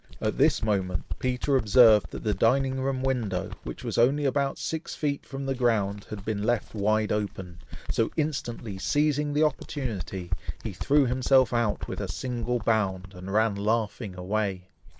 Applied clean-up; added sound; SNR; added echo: neural mask model Resemble Enhance denoiser.